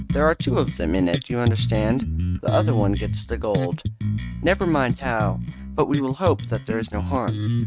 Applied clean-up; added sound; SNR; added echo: neural mask model RNNoise.